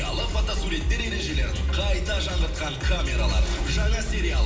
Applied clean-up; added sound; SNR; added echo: none; none; none; reverberation time 0.9 s.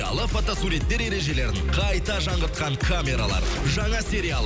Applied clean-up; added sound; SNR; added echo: none; none; none; none.